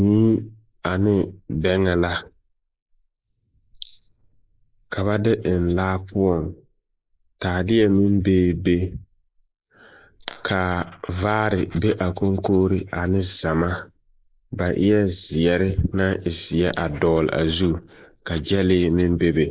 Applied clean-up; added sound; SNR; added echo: neural mask model Resemble Enhance denoiser.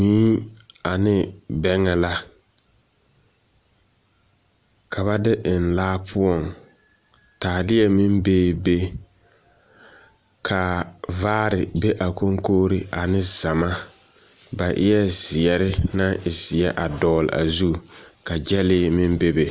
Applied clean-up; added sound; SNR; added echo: none; none; none; none.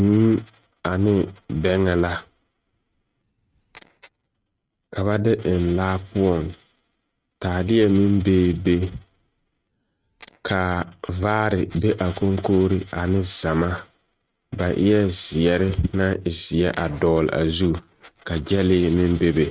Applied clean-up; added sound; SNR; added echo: neural mask model RNNoise.